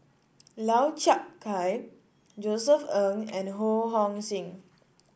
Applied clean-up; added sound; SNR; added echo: none; none; none; none.